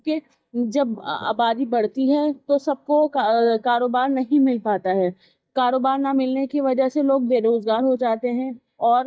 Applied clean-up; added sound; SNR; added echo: neural mask model DeepFilterNet 3.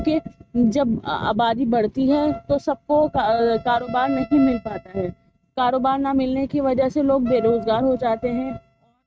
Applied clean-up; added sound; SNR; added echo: neural mask model RNNoise.